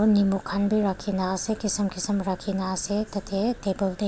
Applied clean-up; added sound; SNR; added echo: none; none; none; none.